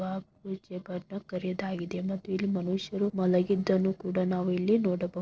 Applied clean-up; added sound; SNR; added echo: neural separator model SepFormer DNS4.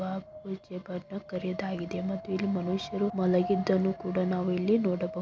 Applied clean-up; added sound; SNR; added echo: none; Wind; 14 dB; none.